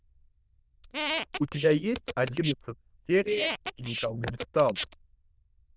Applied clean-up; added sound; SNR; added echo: neural diffusion model UNIVERSE++.